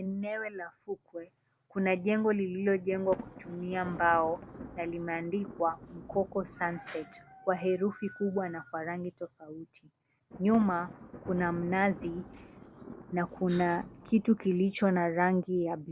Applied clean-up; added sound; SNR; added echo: none; Thunder; 18 dB; none.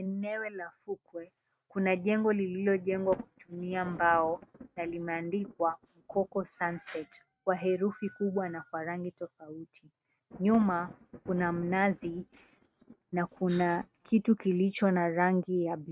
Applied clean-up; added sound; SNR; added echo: neural mask model RNNoise.